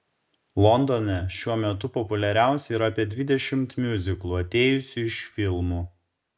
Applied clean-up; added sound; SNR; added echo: none; none; none; none.